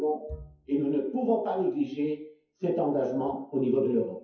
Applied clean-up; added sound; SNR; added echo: classical method WPE with log-MMSE.